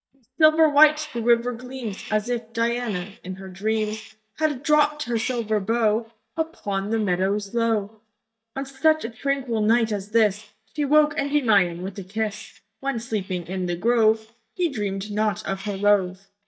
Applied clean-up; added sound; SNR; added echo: neural mask model DeepFilterNet 3.